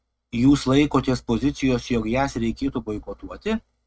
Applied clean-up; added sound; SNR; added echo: neural mask model RNNoise.